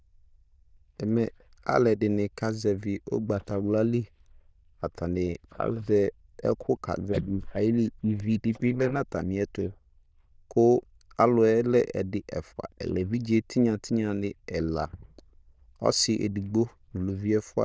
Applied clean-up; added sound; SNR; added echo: neural diffusion model UNIVERSE++.